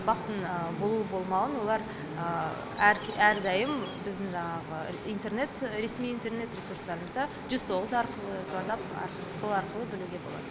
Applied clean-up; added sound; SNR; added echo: none; Bird; 19 dB; none.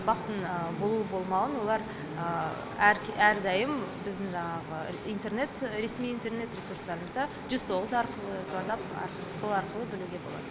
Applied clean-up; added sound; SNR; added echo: none; none; none; none.